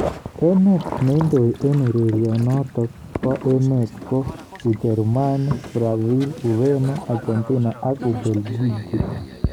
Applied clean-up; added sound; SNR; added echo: none; Boat, Water vehicle; 16 dB; none.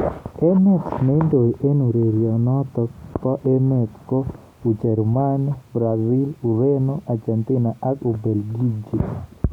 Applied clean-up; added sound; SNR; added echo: none; none; none; none.